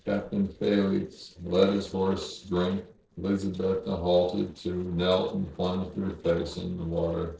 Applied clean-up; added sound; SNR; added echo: neural separator model SepFormer DNS4.